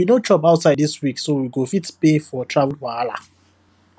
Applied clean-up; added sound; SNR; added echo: none; none; none; none.